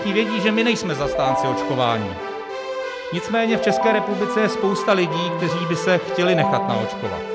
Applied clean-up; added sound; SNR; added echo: none; Keyboard (musical); 2 dB; none.